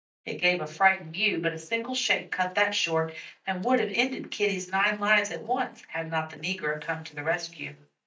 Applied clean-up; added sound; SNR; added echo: neural mask model DeepFilterNet 3.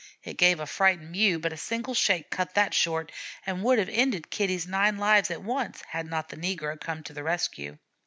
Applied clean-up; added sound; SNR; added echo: none; none; none; none.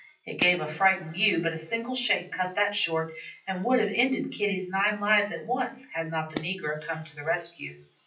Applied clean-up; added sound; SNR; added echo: classical method WPE with log-MMSE.